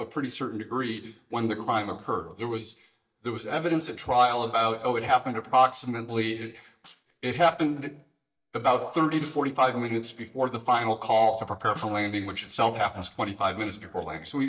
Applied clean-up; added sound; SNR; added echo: neural mask model DeepFilterNet 3.